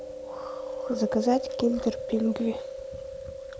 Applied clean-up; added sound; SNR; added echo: none; Chewing, mastication; 5 dB; none.